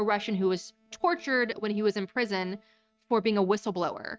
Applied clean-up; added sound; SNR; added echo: neural mask model RNNoise.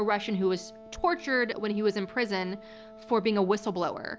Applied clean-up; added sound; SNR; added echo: none; Wind instrument, woodwind instrument; 19 dB; none.